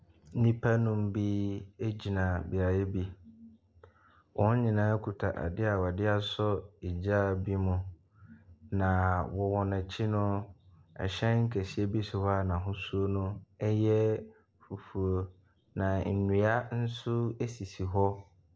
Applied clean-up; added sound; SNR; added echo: none; none; none; none.